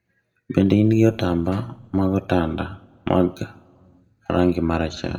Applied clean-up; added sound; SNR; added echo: none; none; none; reverberation time 0.6 s.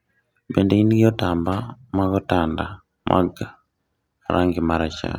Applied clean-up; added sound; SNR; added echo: none; none; none; none.